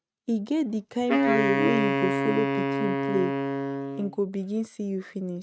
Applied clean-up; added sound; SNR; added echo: neural mask model RNNoise.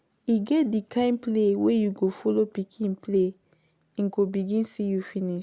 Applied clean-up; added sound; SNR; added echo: none; none; none; none.